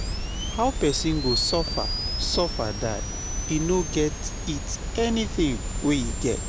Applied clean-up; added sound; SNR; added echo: none; Camera; 2 dB; none.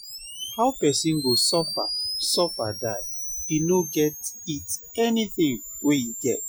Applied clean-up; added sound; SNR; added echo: classical method Wiener filter.